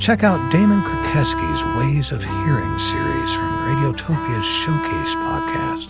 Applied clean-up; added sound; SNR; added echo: none; Bowed string instrument; 4 dB; none.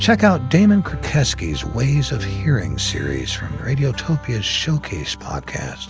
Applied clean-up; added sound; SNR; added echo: none; none; none; none.